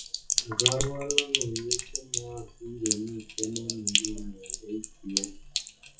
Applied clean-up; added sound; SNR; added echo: classical method WPE with log-MMSE.